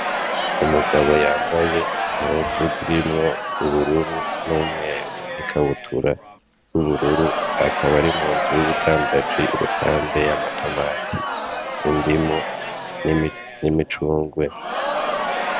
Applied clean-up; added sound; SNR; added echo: none; Crowd; 2 dB; none.